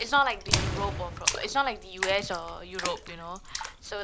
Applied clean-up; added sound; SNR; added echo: none; Boom + Splash, splatter; 3 dB; none.